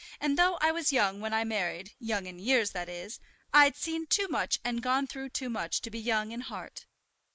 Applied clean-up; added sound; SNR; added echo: neural mask model Resemble Enhance denoiser.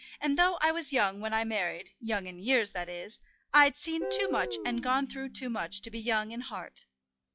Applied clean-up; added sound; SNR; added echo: classical method log-MMSE.